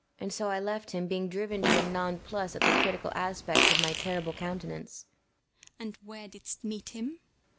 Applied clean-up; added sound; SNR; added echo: none; Fart; -5 dB; none.